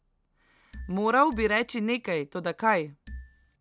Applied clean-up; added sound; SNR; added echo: none; Marimba, xylophone; 15 dB; none.